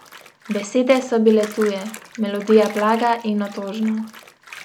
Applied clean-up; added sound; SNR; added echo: none; Bathtub (filling or washing); 18 dB; none.